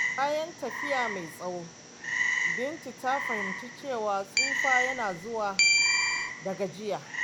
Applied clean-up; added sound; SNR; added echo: none; Keyboard (musical) + Frog; -3 dB; none.